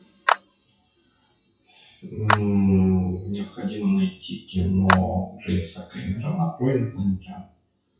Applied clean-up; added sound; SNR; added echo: classical method WPE with log-MMSE.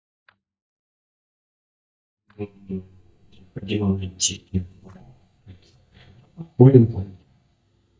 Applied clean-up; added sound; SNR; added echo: neural mask model DeepFilterNet 3.